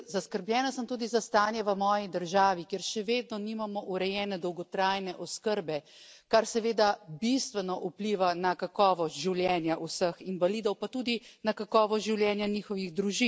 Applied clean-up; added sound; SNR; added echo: none; none; none; none.